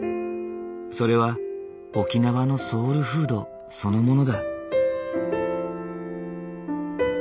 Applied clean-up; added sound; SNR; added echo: none; none; none; none.